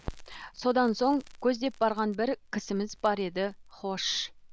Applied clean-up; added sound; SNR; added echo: none; Crackle; 17 dB; none.